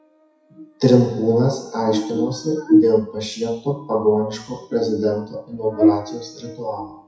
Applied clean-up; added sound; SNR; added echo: classical method WPE with log-MMSE.